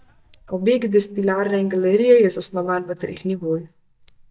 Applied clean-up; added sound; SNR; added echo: neural mask model DeepFilterNet 3.